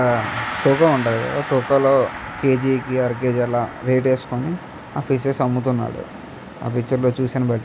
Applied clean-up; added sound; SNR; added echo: none; Gong; 13 dB; none.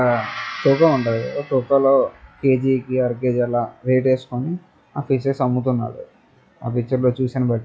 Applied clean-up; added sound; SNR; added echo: classical method log-MMSE.